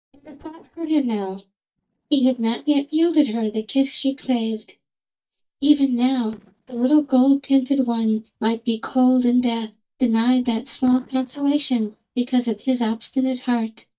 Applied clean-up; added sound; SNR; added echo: neural mask model DeepFilterNet 3.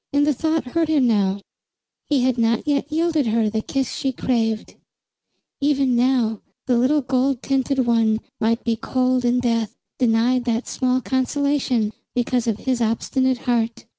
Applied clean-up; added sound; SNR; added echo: none; none; none; none.